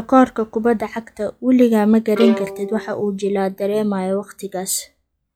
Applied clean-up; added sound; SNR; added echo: classical method log-MMSE.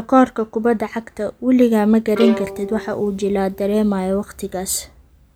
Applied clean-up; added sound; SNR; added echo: none; Bowed string instrument; 10 dB; none.